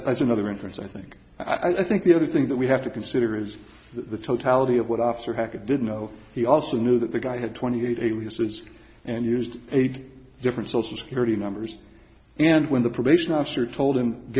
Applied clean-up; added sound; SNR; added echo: none; none; none; none.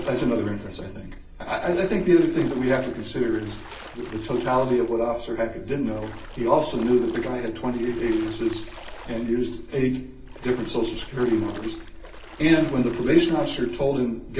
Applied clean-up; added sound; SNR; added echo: none; Splash, splatter; 20 dB; reverberation time 0.3 s.